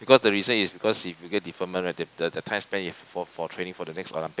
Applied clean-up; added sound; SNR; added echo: none; none; none; none.